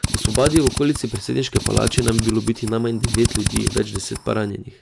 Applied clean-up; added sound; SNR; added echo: none; Drill; 3 dB; none.